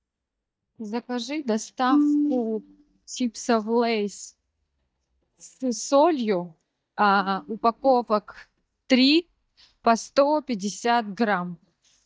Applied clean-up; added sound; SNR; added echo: neural mask model DeepFilterNet 3.